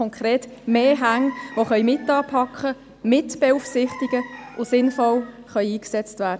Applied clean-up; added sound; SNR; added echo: none; Chicken, rooster; 19 dB; none.